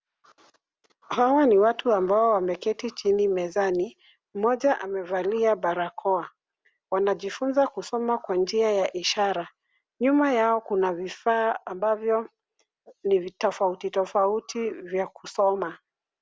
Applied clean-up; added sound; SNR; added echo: none; none; none; none.